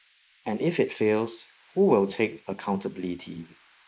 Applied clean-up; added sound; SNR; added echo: neural mask model Resemble Enhance denoiser.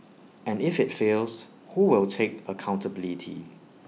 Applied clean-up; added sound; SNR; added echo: none; none; none; none.